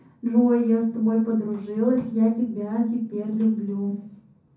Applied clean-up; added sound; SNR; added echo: none; none; none; reverberation time 0.6 s.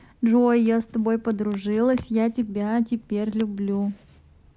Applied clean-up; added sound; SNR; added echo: none; none; none; none.